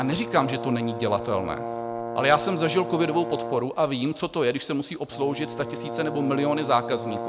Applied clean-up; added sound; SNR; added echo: none; Brass instrument; 8 dB; none.